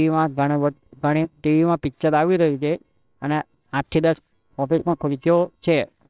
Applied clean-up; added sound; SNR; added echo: neural separator model SepFormer WHAMR!.